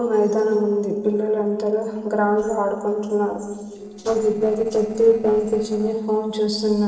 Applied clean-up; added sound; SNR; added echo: neural separator model SepFormer DNS4.